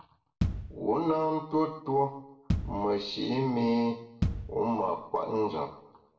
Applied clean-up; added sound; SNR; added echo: none; Bass drum; 6 dB; reverberation time 0.6 s.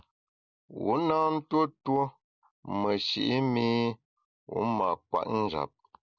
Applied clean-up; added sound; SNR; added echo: none; none; none; none.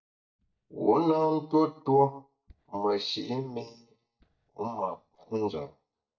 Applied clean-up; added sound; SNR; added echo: neural mask model DeepFilterNet 3.